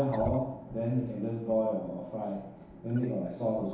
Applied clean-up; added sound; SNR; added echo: none; Wild animals; 13 dB; reverberation time 0.8 s.